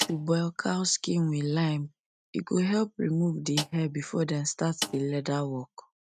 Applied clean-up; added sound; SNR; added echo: neural mask model RNNoise.